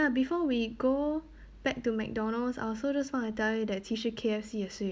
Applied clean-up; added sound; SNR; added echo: none; none; none; none.